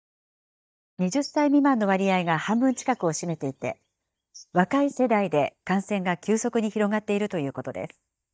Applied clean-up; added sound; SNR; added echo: neural mask model DeepFilterNet 3.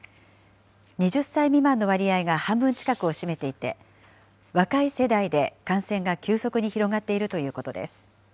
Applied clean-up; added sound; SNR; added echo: none; none; none; none.